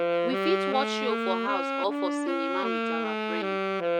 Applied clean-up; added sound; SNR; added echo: none; Wind instrument, woodwind instrument; -4 dB; none.